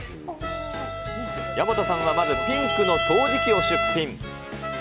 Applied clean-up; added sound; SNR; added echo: none; Trumpet; 1 dB; none.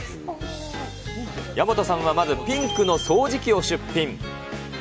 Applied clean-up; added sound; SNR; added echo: none; none; none; none.